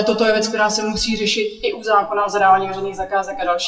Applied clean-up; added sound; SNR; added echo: classical method WPE with log-MMSE.